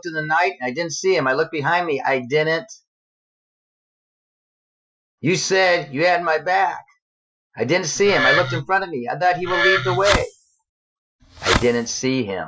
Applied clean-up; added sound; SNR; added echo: classical method Wiener filter.